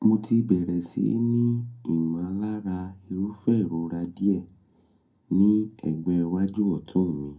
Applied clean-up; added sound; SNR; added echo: none; none; none; reverberation time 0.2 s.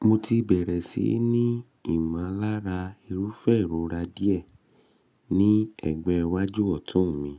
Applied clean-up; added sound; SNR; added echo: none; none; none; none.